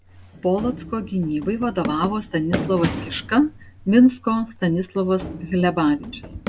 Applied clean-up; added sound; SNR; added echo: none; Run; 11 dB; none.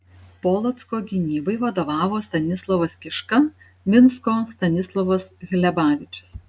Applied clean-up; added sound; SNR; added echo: none; none; none; none.